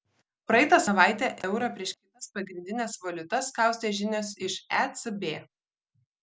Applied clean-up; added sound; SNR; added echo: none; none; none; none.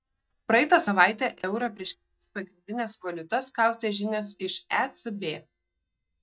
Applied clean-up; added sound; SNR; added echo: neural mask model DeepFilterNet 3.